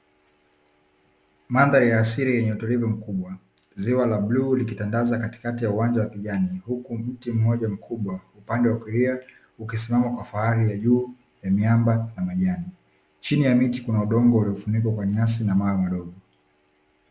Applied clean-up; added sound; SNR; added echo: none; none; none; none.